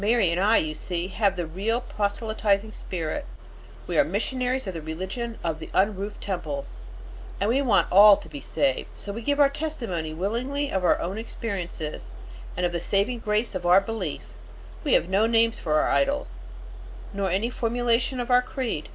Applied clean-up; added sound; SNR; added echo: none; Mechanisms; 10 dB; none.